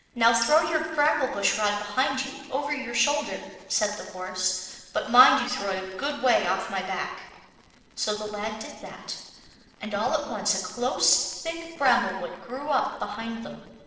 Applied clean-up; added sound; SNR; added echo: neural separator model SepFormer DNS4.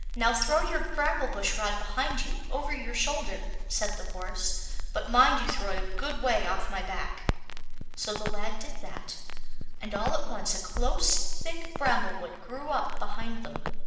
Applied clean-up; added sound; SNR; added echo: none; Crackle; -2 dB; reverberation time 1.2 s.